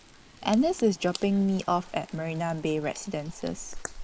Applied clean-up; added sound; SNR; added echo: neural mask model Resemble Enhance denoiser.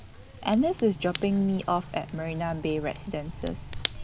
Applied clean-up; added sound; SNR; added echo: none; Fire / Rain; 9 dB; none.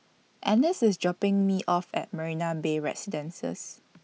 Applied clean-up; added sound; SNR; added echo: none; none; none; none.